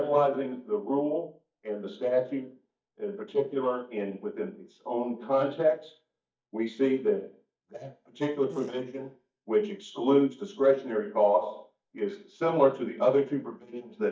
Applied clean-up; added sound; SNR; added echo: neural mask model DeepFilterNet 3.